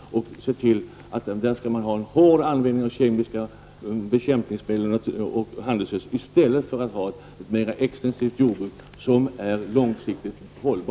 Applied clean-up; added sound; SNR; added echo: none; none; none; none.